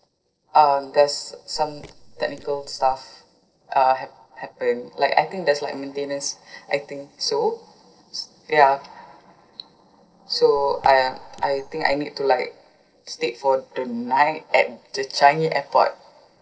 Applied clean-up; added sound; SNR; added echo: neural separator model SepFormer DNS4.